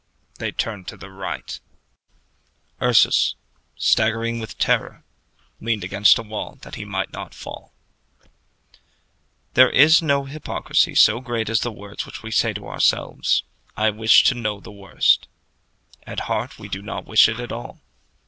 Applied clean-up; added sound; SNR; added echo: none; none; none; none.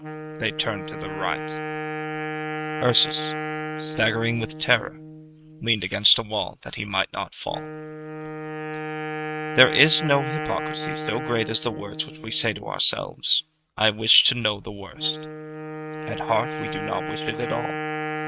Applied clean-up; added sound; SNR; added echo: neural mask model RNNoise.